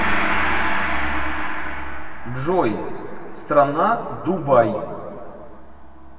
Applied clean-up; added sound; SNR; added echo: none; Gong; 0 dB; reverberation time 1.8 s.